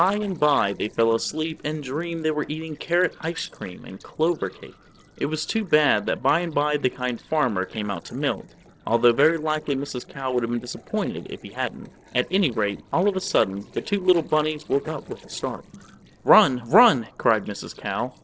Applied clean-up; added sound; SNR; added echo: neural separator model SepFormer DNS4.